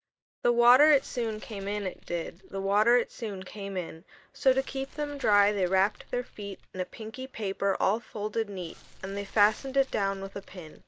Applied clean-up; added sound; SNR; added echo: neural mask model DeepFilterNet 3.